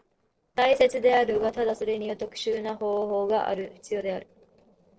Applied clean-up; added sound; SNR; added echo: neural separator model SepFormer DNS4.